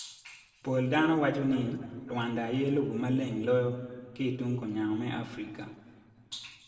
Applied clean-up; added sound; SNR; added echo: neural separator model SepFormer DNS4.